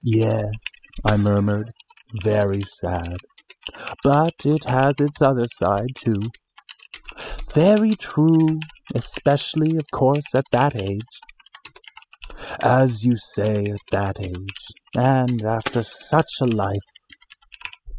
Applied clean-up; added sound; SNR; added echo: classical method spectral subtraction.